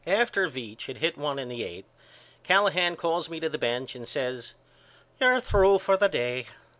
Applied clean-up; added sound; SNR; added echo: none; none; none; none.